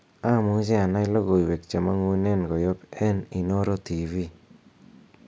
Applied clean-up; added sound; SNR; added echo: none; none; none; none.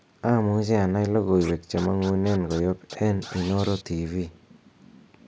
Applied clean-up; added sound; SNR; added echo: none; Scratching (performance technique); 19 dB; none.